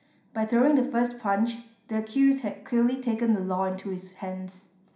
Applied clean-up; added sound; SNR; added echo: none; none; none; reverberation time 0.5 s.